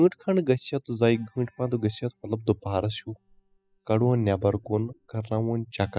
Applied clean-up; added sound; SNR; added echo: classical method spectral subtraction.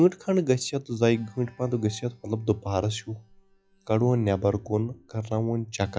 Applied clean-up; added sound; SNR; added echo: classical method log-MMSE.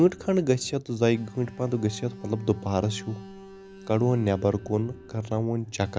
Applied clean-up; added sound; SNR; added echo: none; Alarm; 18 dB; none.